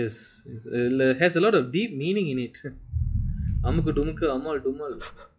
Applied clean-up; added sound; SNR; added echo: classical method log-MMSE.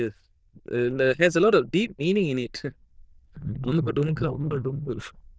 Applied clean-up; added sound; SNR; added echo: neural diffusion model UNIVERSE++.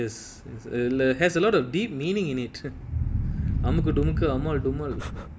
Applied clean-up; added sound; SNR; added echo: none; Breathing; 13 dB; none.